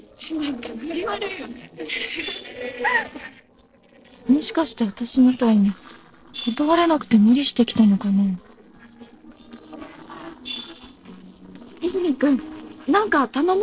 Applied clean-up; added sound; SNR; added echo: neural separator model SepFormer DNS4.